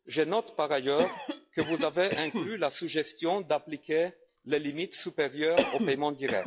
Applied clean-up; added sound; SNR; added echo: classical method log-MMSE.